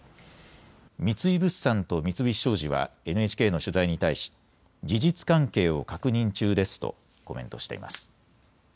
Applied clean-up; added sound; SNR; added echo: none; none; none; none.